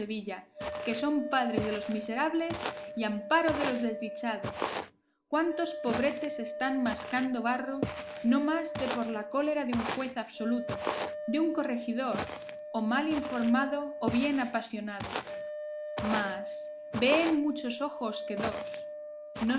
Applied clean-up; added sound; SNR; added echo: none; Walk, footsteps + Wind instrument, woodwind instrument; 6 dB; none.